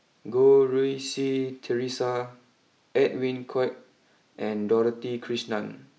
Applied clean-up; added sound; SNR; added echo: none; none; none; none.